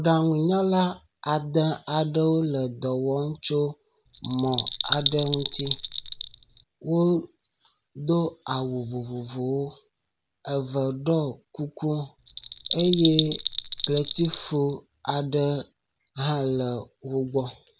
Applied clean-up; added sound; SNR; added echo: none; Bell; 4 dB; none.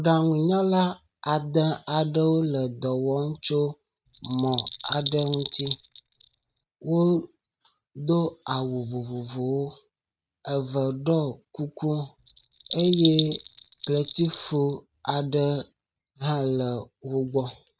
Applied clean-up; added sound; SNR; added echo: neural mask model RNNoise.